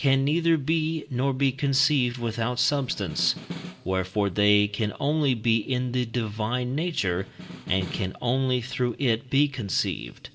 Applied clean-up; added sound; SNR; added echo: none; Snare drum; 14 dB; reverberation time 0.5 s.